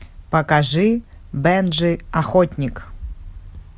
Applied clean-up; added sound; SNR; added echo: none; none; none; none.